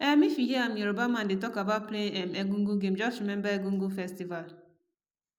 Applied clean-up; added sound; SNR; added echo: none; none; none; none.